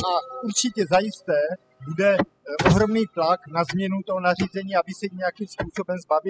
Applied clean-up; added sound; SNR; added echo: classical method spectral subtraction.